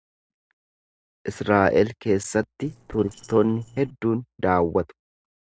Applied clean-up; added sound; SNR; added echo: neural separator model SepFormer DNS4.